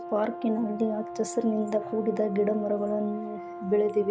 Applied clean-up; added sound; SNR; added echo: none; Brass instrument; 11 dB; none.